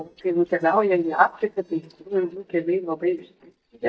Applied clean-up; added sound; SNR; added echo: neural mask model DeepFilterNet 3.